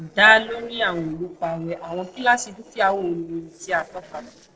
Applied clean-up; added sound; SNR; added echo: neural separator model SepFormer DNS4.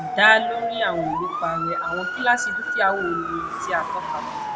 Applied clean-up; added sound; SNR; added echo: none; Motor vehicle (road) / Siren; 3 dB; reverberation time 0.4 s.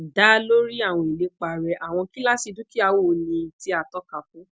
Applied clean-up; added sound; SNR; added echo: none; none; none; none.